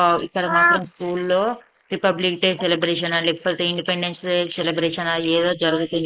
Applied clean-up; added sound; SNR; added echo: neural mask model Resemble Enhance denoiser.